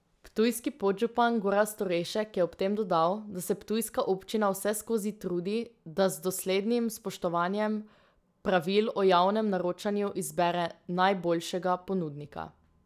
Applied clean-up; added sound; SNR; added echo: none; none; none; none.